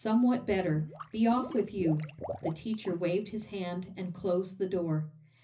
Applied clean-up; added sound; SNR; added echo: none; Liquid; 14 dB; reverberation time 0.4 s.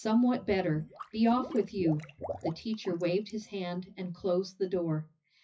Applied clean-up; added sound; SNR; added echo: classical method WPE with log-MMSE.